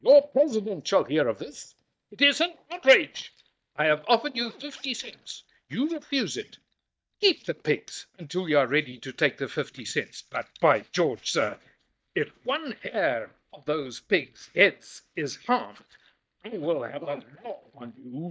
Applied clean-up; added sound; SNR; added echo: neural mask model DeepFilterNet 3.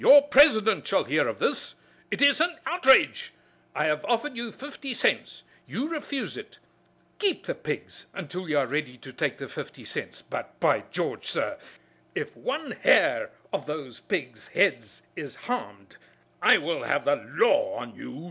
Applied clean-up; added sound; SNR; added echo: none; none; none; none.